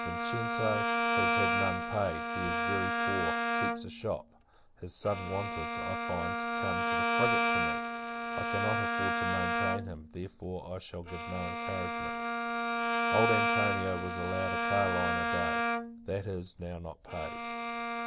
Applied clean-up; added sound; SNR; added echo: none; Bowed string instrument; -5 dB; none.